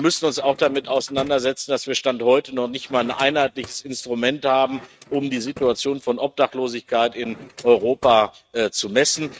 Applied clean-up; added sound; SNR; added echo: neural mask model RNNoise.